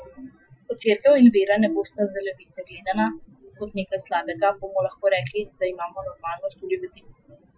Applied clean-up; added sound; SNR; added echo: classical method Wiener filter.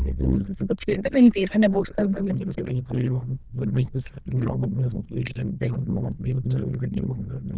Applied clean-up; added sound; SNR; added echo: neural diffusion model UNIVERSE++.